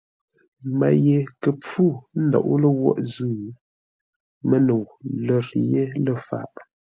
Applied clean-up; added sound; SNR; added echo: none; none; none; none.